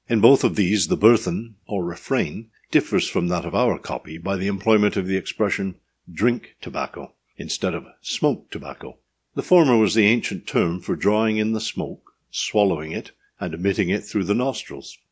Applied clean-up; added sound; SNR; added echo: none; none; none; none.